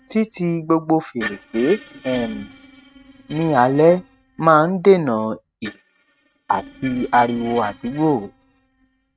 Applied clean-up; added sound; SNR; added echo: neural mask model RNNoise.